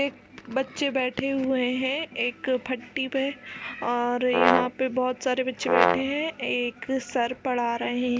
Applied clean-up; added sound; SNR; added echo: none; Brass instrument; -3 dB; none.